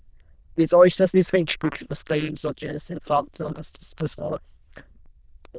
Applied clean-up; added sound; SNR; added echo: neural diffusion model UNIVERSE++.